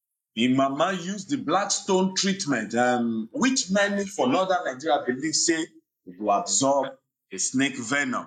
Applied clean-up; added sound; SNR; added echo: neural mask model Resemble Enhance denoiser.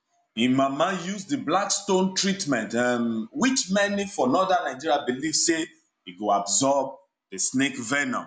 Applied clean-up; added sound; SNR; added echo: none; none; none; none.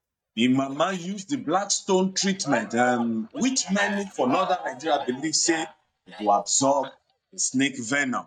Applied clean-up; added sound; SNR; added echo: neural mask model DeepFilterNet 3.